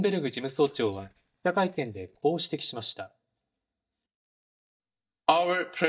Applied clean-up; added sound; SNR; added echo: neural mask model DeepFilterNet 3.